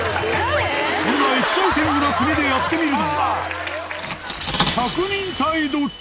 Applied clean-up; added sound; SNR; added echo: none; Cutlery, silverware; 10 dB; none.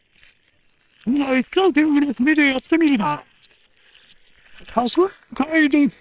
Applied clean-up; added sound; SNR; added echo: neural separator model SepFormer WHAM!.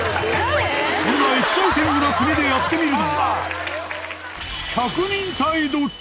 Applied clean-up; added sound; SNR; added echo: none; none; none; none.